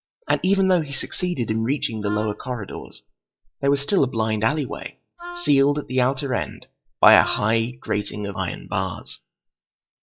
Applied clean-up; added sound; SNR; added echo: classical method log-MMSE.